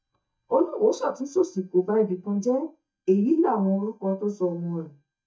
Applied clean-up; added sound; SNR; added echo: neural mask model DeepFilterNet 3.